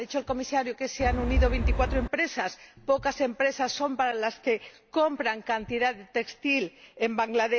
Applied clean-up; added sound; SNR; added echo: none; Wind; -3 dB; none.